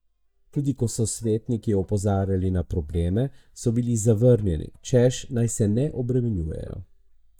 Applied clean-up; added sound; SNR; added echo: neural mask model DeepFilterNet 3.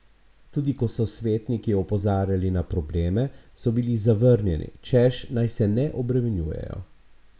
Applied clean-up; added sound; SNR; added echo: none; none; none; none.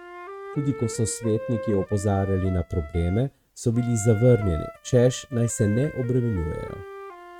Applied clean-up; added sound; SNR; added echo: neural mask model RNNoise.